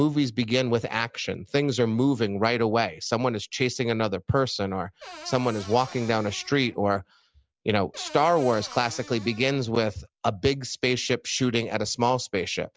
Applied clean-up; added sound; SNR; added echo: none; Cupboard open or close / Door; 18 dB; none.